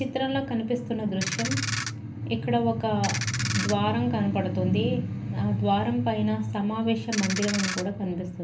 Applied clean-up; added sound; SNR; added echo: none; Ratchet, pawl; 5 dB; reverberation time 0.3 s.